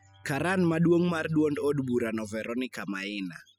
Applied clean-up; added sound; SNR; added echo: classical method spectral subtraction.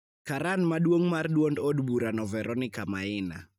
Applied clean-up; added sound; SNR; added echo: neural mask model DeepFilterNet 3.